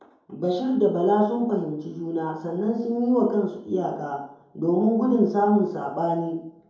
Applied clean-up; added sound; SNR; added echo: none; none; none; reverberation time 2.6 s.